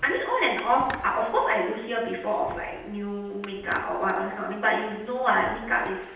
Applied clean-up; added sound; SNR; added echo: none; Squeak; 18 dB; reverberation time 0.9 s.